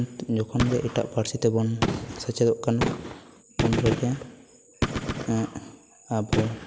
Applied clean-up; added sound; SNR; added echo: none; Gunshot, gunfire; 4 dB; none.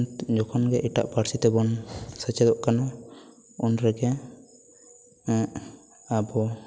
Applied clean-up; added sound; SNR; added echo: none; none; none; none.